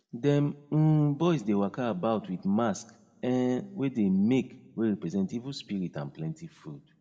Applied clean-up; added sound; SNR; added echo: none; none; none; reverberation time 0.7 s.